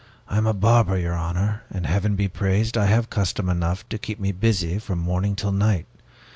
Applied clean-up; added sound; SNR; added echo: none; none; none; none.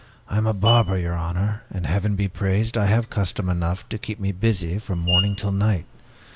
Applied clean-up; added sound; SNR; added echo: none; Screech; 12 dB; none.